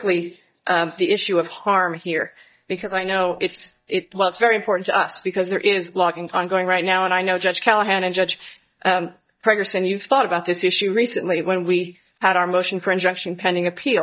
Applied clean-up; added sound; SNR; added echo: neural mask model DeepFilterNet 3.